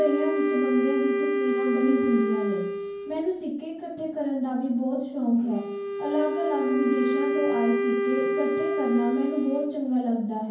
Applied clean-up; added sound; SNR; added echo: none; Wind instrument, woodwind instrument; 1 dB; reverberation time 0.9 s.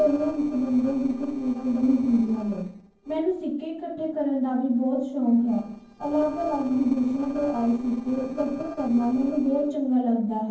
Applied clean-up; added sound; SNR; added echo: neural separator model SepFormer DNS4.